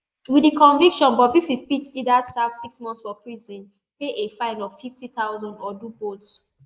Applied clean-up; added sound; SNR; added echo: neural mask model Resemble Enhance denoiser.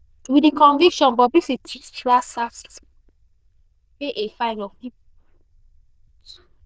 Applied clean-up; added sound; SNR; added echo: neural diffusion model UNIVERSE++.